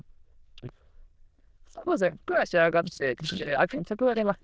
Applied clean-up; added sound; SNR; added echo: neural diffusion model UNIVERSE++.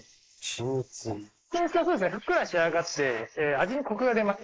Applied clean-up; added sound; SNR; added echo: neural mask model Resemble Enhance denoiser.